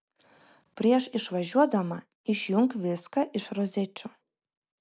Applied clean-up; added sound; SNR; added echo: none; none; none; none.